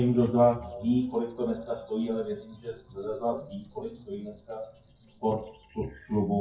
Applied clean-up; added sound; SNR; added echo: classical method WPE with log-MMSE.